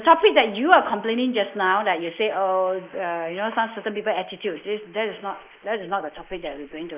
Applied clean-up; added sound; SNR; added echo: neural mask model Resemble Enhance denoiser.